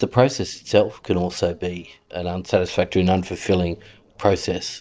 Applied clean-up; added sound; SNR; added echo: neural separator model SepFormer DNS4.